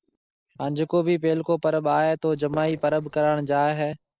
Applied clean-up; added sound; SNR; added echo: neural separator model SepFormer DNS4.